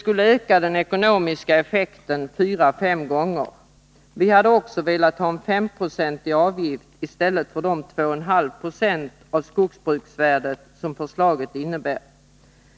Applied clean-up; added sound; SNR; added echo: none; none; none; none.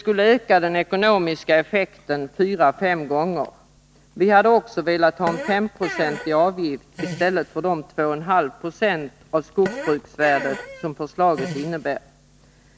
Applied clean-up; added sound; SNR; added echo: none; Fart; 13 dB; none.